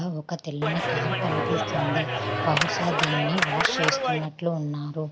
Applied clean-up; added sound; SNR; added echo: none; Clapping; -3 dB; none.